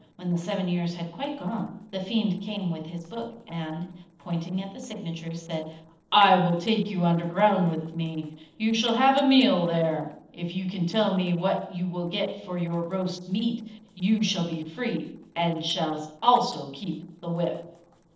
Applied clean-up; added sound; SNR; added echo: neural separator model SepFormer DNS4.